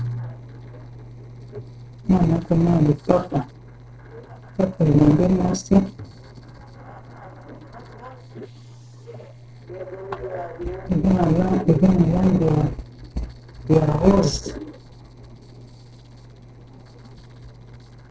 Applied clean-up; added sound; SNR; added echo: neural separator model SepFormer DNS4.